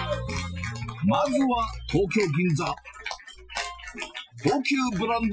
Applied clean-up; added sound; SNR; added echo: classical method Wiener filter.